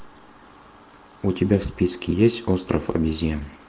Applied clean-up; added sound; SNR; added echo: none; none; none; none.